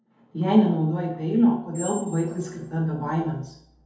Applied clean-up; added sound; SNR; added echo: none; Squeak; 17 dB; reverberation time 0.8 s.